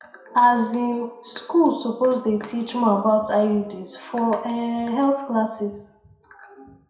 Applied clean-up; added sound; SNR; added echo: none; none; none; reverberation time 0.6 s.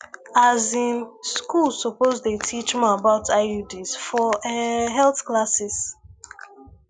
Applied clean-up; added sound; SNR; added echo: none; none; none; none.